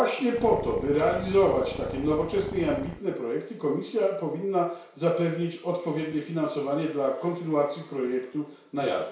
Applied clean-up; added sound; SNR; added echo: none; Purr; 11 dB; reverberation time 0.6 s.